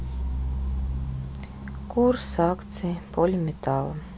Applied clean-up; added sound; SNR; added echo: none; none; none; none.